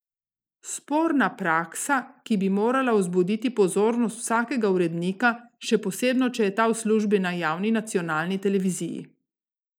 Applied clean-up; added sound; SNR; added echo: neural mask model Resemble Enhance denoiser.